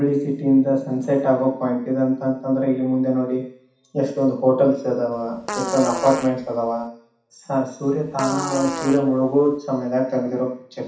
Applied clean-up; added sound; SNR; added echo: none; Fart; 10 dB; reverberation time 0.7 s.